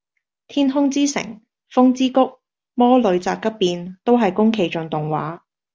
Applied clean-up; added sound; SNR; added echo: none; none; none; none.